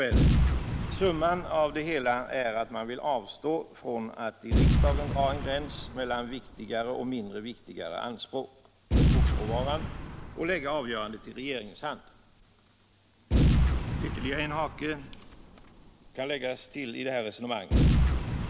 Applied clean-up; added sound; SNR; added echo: none; Boom; -4 dB; none.